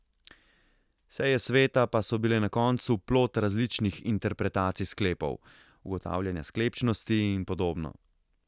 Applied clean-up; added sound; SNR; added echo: none; none; none; none.